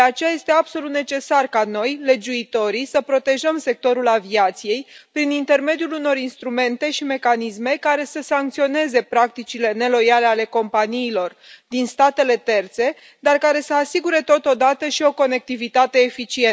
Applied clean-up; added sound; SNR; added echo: none; none; none; none.